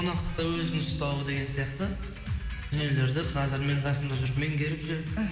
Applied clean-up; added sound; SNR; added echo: none; Piano; 17 dB; reverberation time 2.2 s.